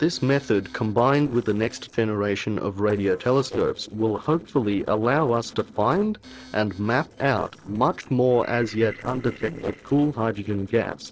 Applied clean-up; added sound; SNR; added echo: neural separator model SepFormer DNS4.